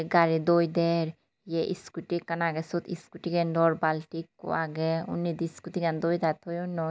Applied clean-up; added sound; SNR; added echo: none; none; none; none.